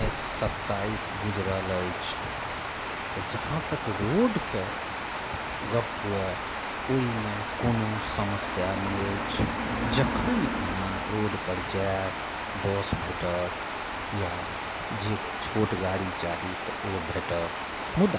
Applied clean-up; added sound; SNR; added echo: none; Water; 1 dB; none.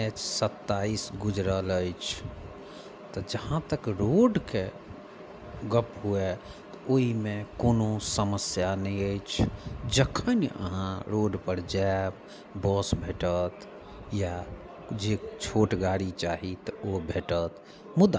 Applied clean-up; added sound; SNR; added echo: none; none; none; none.